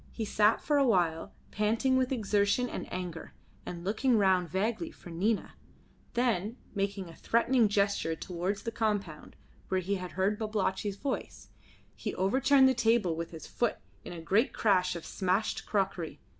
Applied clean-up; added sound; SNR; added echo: none; none; none; none.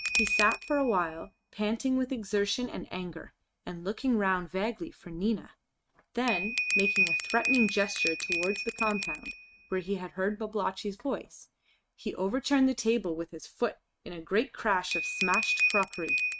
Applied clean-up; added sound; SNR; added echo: neural mask model RNNoise.